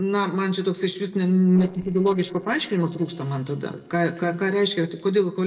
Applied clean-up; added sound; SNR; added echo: neural separator model SepFormer DNS4.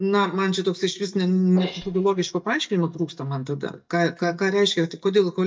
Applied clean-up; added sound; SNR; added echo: neural mask model DeepFilterNet 3.